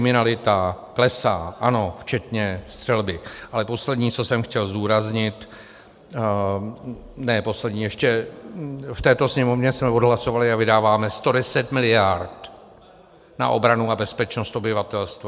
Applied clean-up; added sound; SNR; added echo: none; none; none; none.